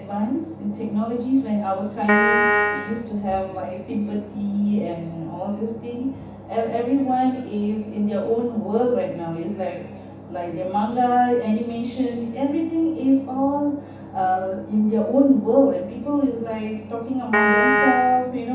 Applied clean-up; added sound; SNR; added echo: none; Piano; -3 dB; reverberation time 0.7 s.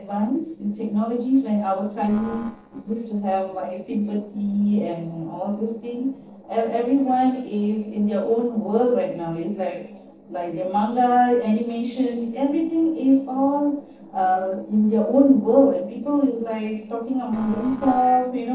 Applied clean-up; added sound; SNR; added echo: neural separator model SepFormer DNS4.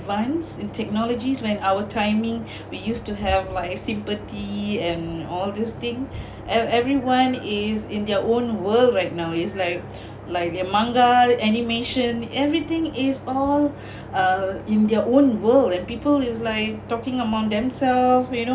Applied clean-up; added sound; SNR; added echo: none; none; none; none.